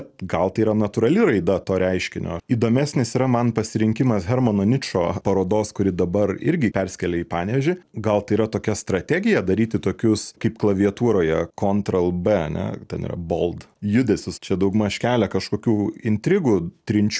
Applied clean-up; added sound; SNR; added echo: none; none; none; none.